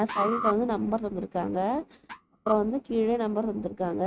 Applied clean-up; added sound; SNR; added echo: neural mask model RNNoise.